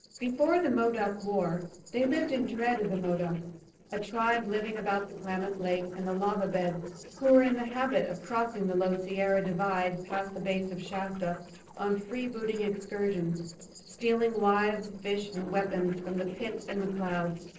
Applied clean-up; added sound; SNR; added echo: neural separator model SepFormer DNS4.